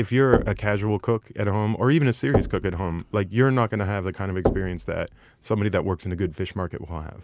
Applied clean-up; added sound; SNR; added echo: none; Knock; 7 dB; none.